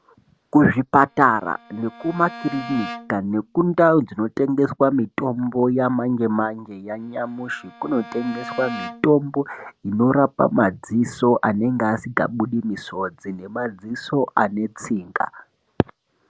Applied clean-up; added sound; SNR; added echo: none; Bowed string instrument; 17 dB; none.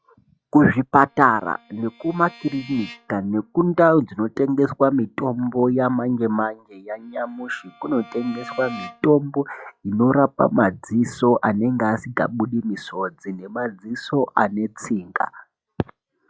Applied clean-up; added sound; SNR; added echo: classical method log-MMSE.